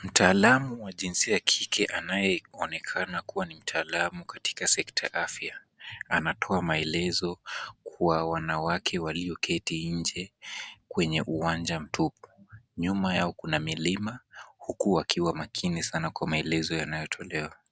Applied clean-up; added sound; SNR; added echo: none; none; none; none.